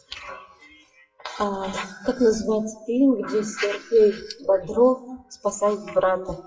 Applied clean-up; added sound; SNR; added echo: classical method WPE with log-MMSE.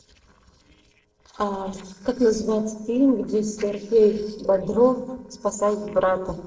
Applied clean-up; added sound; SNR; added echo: neural separator model SepFormer DNS4.